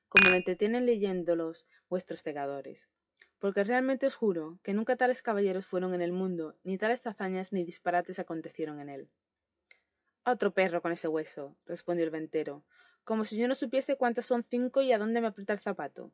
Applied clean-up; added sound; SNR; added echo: classical method WPE with log-MMSE.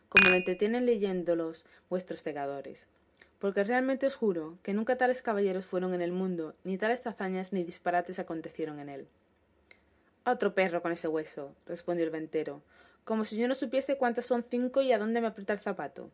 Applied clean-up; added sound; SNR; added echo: none; Dishes, pots, and pans; -3 dB; reverberation time 0.3 s.